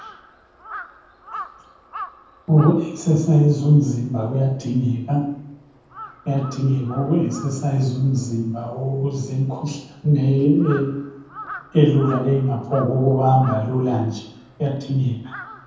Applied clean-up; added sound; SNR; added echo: none; Crow; 19 dB; reverberation time 0.9 s.